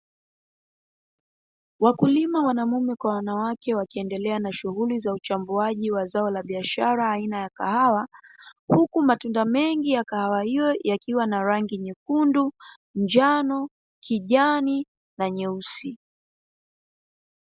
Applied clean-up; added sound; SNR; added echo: none; none; none; none.